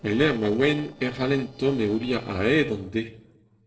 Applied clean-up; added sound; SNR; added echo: neural separator model SepFormer DNS4.